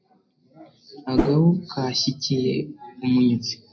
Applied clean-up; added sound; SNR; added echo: none; Whoosh, swoosh, swish; 1 dB; reverberation time 0.4 s.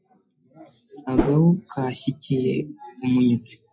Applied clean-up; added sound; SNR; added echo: classical method WPE with log-MMSE.